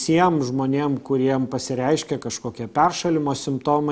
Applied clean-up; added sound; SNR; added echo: none; none; none; none.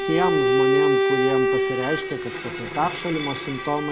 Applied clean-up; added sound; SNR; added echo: none; Bowed string instrument; -4 dB; none.